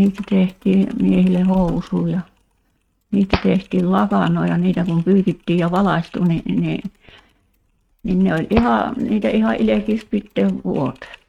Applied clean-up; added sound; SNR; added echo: neural mask model RNNoise.